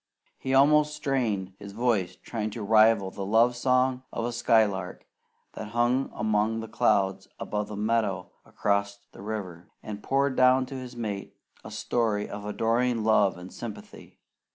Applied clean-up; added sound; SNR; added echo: none; none; none; none.